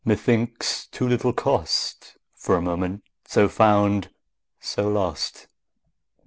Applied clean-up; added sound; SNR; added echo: none; none; none; none.